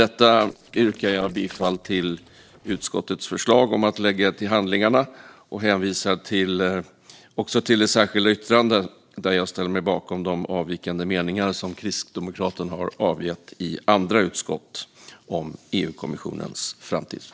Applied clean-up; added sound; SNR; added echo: neural separator model SepFormer DNS4.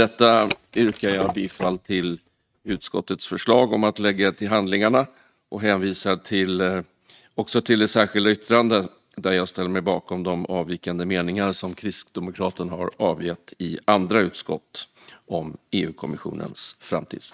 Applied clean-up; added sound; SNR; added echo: neural mask model RNNoise.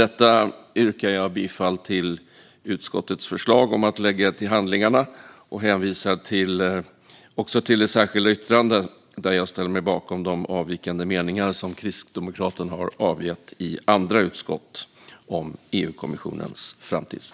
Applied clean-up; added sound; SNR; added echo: none; none; none; none.